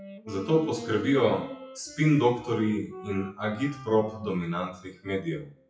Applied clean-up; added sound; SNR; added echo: classical method WPE with log-MMSE.